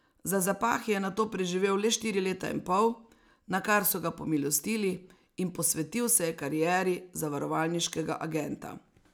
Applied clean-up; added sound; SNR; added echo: none; none; none; none.